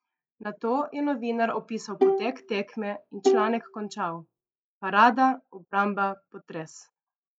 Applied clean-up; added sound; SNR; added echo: classical method log-MMSE.